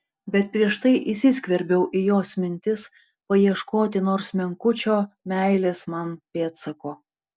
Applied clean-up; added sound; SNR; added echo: none; none; none; none.